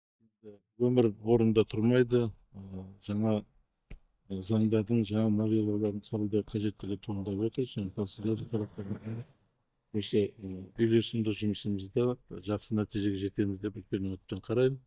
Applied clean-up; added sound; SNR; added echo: neural mask model DeepFilterNet 3.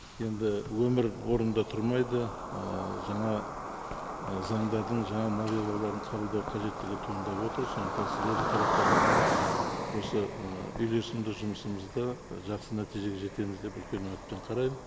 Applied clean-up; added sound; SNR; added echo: none; Cricket; 1 dB; none.